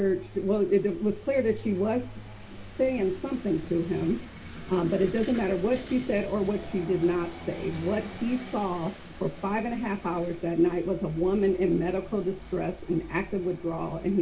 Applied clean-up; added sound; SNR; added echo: none; Engine / Vehicle; 13 dB; none.